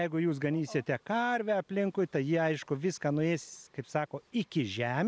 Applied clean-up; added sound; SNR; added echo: none; none; none; none.